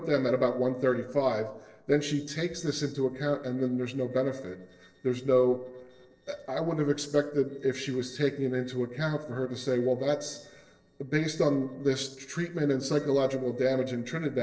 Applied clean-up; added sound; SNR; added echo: neural separator model SepFormer DNS4.